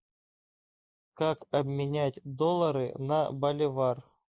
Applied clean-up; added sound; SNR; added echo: neural mask model Resemble Enhance denoiser.